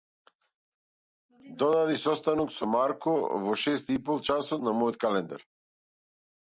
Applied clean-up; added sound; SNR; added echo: none; none; none; none.